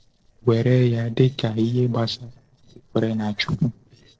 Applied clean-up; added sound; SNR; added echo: neural separator model SepFormer DNS4.